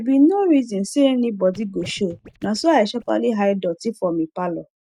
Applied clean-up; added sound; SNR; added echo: neural mask model DeepFilterNet 3.